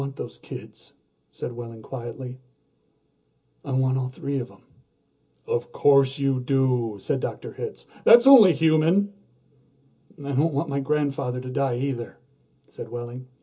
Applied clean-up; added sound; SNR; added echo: none; none; none; reverberation time 0.2 s.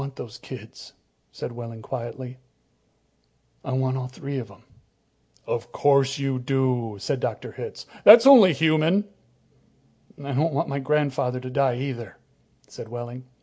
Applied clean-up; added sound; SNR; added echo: none; none; none; none.